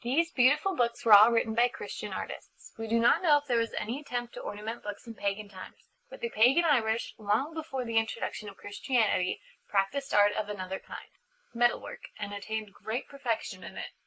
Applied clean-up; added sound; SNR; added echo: neural mask model Resemble Enhance denoiser.